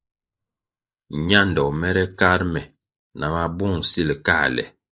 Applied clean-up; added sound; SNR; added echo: neural mask model Resemble Enhance denoiser.